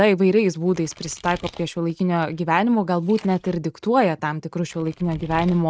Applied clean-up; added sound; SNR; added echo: neural mask model RNNoise.